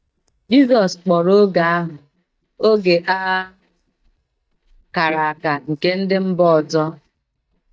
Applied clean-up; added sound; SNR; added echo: neural mask model DeepFilterNet 3.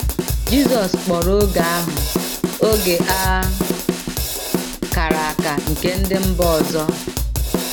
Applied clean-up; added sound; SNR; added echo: none; Drum kit; -1 dB; none.